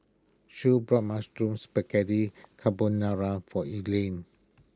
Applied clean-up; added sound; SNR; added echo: none; none; none; none.